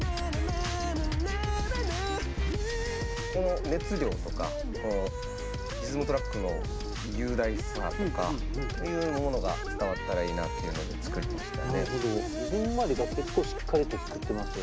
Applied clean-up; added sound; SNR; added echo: none; none; none; none.